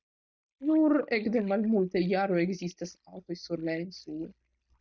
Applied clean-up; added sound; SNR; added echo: neural mask model DeepFilterNet 3.